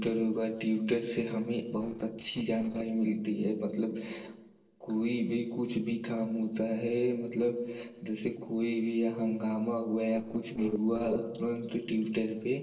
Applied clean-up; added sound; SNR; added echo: neural separator model SepFormer DNS4.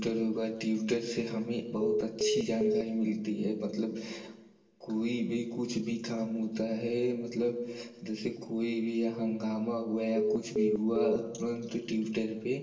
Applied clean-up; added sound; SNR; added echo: none; Telephone; 0 dB; reverberation time 0.9 s.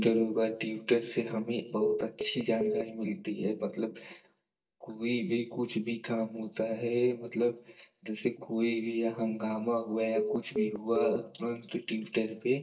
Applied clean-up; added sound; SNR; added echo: neural mask model DeepFilterNet 3.